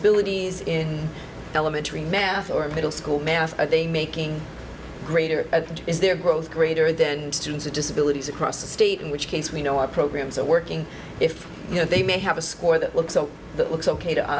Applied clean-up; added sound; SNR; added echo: none; none; none; none.